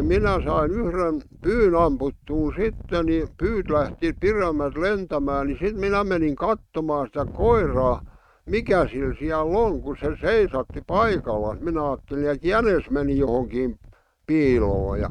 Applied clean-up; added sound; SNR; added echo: neural mask model RNNoise.